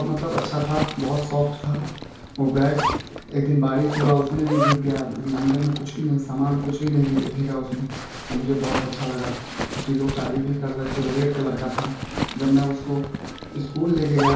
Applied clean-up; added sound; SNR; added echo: none; Zipper (clothing); 7 dB; reverberation time 0.5 s.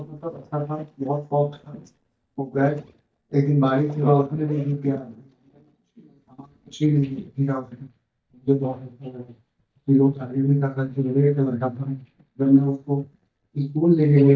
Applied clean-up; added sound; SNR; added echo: neural mask model DeepFilterNet 3.